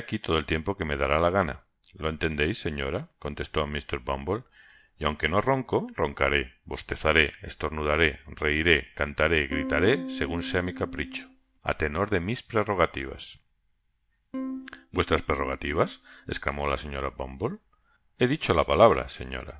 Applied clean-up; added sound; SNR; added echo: neural mask model DeepFilterNet 3.